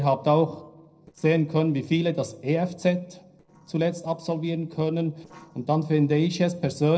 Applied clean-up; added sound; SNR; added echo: neural separator model SepFormer DNS4.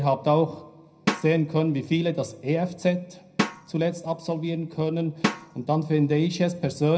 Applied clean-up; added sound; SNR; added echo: none; Drum; 8 dB; reverberation time 0.4 s.